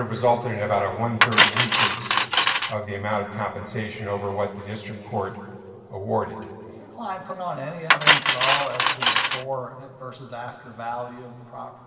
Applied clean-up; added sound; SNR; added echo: none; Cutlery, silverware; -4 dB; reverberation time 2.4 s.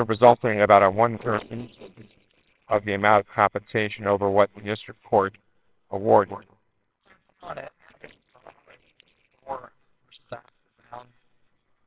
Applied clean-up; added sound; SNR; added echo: neural separator model SepFormer WHAMR!.